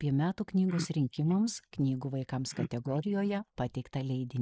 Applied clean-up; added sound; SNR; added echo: neural mask model Resemble Enhance denoiser.